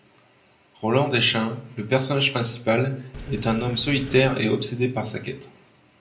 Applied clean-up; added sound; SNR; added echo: none; Sink (filling or washing); 13 dB; reverberation time 0.5 s.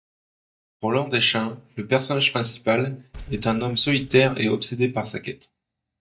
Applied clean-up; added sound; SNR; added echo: neural mask model DeepFilterNet 3.